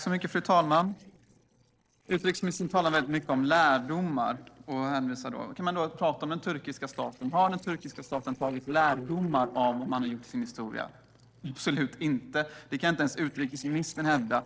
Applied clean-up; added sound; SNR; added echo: neural separator model SepFormer DNS4.